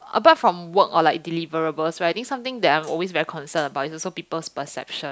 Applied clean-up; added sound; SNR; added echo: none; none; none; none.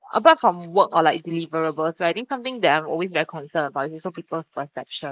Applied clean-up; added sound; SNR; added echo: neural mask model Resemble Enhance denoiser.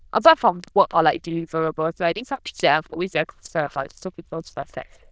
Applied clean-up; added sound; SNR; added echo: neural diffusion model UNIVERSE++.